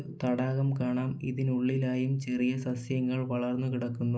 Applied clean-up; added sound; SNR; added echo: none; none; none; none.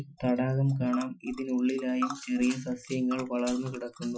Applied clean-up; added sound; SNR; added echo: classical method Wiener filter.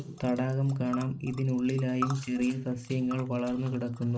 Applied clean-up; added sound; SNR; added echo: neural mask model RNNoise.